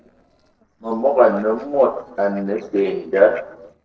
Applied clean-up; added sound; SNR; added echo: neural separator model SepFormer DNS4.